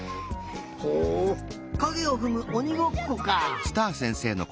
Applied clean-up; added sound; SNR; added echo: none; Bowed string instrument; 17 dB; none.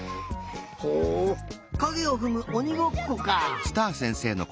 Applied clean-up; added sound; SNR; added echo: none; none; none; none.